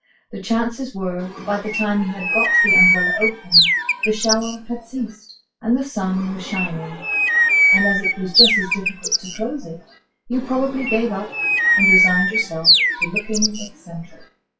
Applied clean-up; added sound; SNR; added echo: classical method WPE with log-MMSE.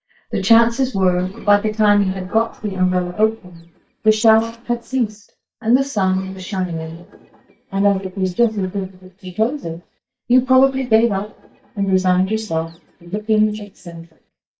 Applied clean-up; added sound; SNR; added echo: neural mask model DeepFilterNet 3.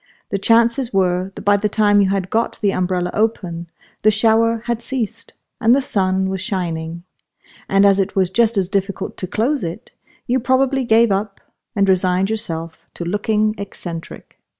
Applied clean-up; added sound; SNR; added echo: none; none; none; none.